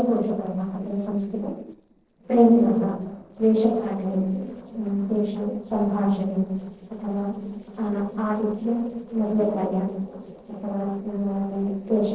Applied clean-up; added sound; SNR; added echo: neural separator model SepFormer DNS4.